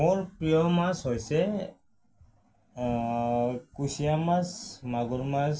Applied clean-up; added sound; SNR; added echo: none; none; none; reverberation time 0.2 s.